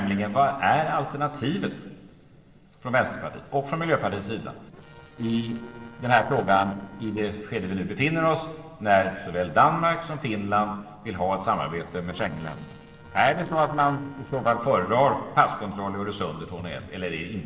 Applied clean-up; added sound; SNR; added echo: neural separator model SepFormer DNS4.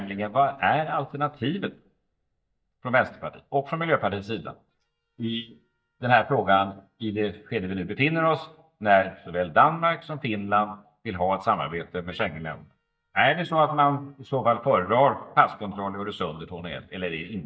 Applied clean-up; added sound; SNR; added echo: neural mask model DeepFilterNet 3.